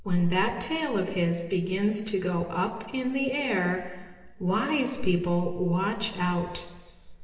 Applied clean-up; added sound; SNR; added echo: none; none; none; reverberation time 1.4 s.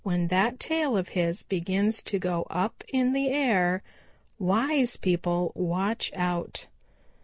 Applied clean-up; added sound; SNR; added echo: none; none; none; none.